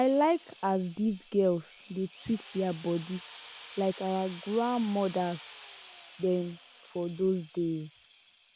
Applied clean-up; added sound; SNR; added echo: none; Drill; 11 dB; none.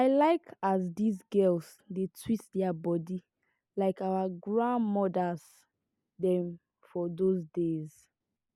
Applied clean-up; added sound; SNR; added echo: none; none; none; none.